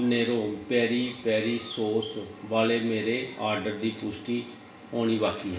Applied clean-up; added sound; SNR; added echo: none; none; none; reverberation time 0.7 s.